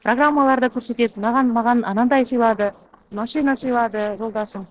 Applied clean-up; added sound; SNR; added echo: neural separator model SepFormer DNS4.